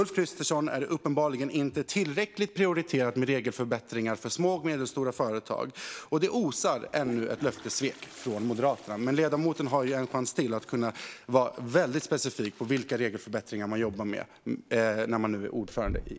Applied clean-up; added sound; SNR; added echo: none; Toilet flush; 20 dB; none.